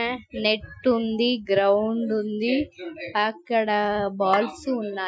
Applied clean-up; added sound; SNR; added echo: classical method Wiener filter.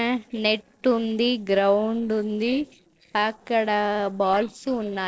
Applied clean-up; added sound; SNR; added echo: neural separator model SepFormer DNS4.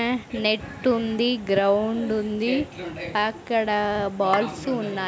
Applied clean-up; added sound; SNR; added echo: none; Chink, clink; 9 dB; none.